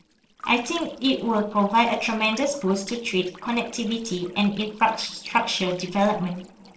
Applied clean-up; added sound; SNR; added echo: neural separator model SepFormer DNS4.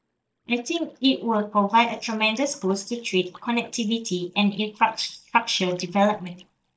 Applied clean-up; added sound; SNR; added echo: neural mask model DeepFilterNet 3.